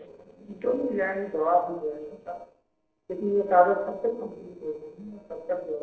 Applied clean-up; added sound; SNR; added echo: neural separator model SepFormer DNS4.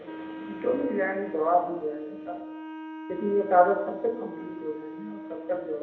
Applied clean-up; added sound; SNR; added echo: none; Wind instrument, woodwind instrument; 11 dB; reverberation time 0.8 s.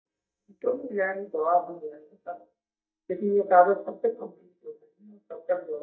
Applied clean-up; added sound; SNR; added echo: neural mask model DeepFilterNet 3.